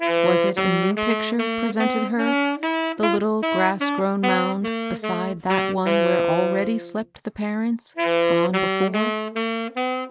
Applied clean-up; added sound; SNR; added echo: none; Wind instrument, woodwind instrument; -2 dB; none.